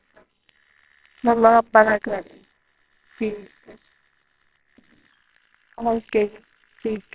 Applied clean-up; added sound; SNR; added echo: neural separator model SepFormer WHAMR!.